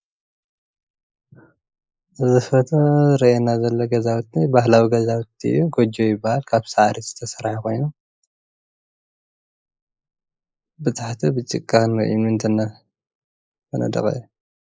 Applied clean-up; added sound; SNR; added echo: neural mask model Resemble Enhance denoiser.